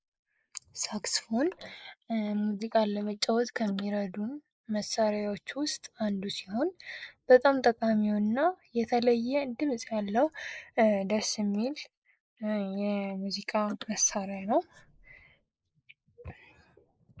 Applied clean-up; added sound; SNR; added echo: neural mask model Resemble Enhance denoiser.